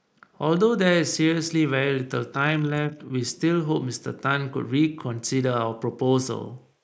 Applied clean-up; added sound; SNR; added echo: neural mask model Resemble Enhance denoiser.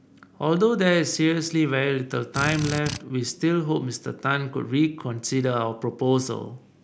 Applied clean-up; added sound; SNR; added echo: none; Drill; 7 dB; none.